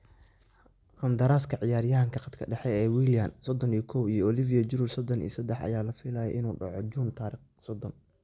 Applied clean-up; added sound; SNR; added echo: none; none; none; none.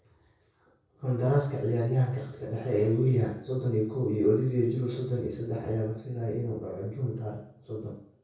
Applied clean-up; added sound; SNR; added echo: none; none; none; reverberation time 0.6 s.